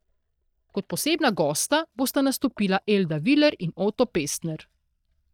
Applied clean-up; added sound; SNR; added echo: neural mask model DeepFilterNet 3.